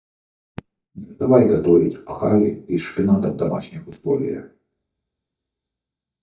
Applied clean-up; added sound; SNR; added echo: neural mask model DeepFilterNet 3.